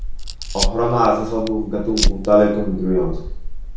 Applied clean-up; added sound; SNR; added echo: none; Fire; 3 dB; reverberation time 0.6 s.